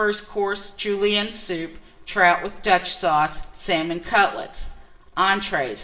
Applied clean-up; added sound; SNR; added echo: none; none; none; reverberation time 1.4 s.